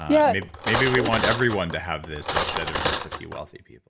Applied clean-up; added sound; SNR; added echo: none; Cutlery, silverware; 1 dB; none.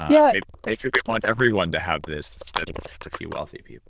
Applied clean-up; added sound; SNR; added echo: neural diffusion model UNIVERSE++.